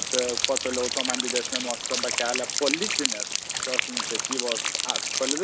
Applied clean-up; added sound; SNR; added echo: none; Rain; -3 dB; none.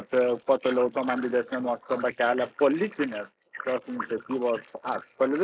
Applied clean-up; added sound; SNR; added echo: neural mask model Resemble Enhance denoiser.